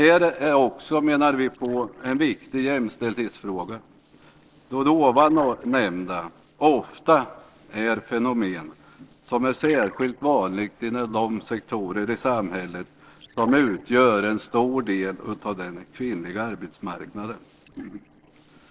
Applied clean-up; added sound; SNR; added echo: neural separator model SepFormer DNS4.